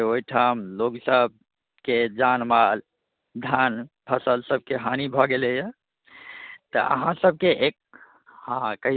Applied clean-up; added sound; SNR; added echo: none; none; none; none.